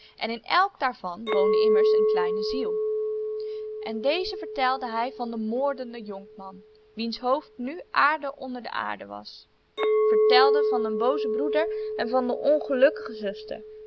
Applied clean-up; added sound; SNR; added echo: none; Chink, clink; -1 dB; none.